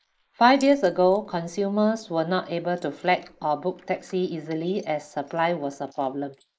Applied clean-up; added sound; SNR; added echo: neural mask model Resemble Enhance denoiser.